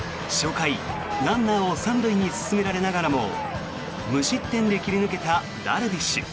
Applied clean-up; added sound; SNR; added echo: none; none; none; none.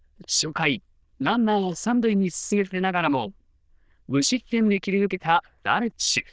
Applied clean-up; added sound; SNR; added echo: neural diffusion model UNIVERSE++.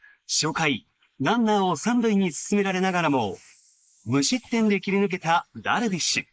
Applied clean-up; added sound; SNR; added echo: neural mask model Resemble Enhance denoiser.